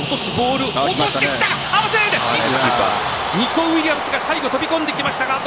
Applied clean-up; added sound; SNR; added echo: none; Rattle (instrument); 14 dB; none.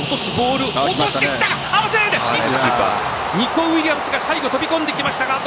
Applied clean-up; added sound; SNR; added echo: none; none; none; none.